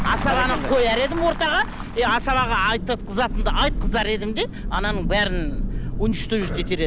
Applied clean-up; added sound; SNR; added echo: none; Thunder; 3 dB; none.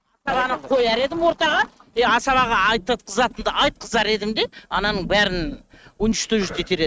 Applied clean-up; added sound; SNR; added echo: neural mask model RNNoise.